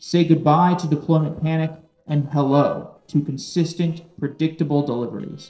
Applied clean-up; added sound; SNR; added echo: neural separator model SepFormer DNS4.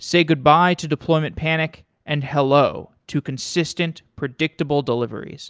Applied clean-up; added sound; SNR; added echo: none; none; none; none.